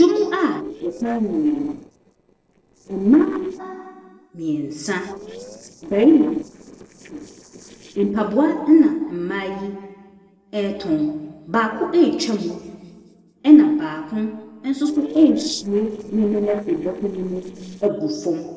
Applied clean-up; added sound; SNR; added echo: neural separator model SepFormer DNS4.